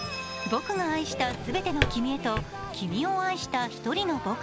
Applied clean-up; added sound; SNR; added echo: none; Drawer open or close; 5 dB; none.